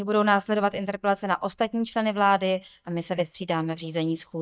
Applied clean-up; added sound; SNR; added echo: neural mask model DeepFilterNet 3.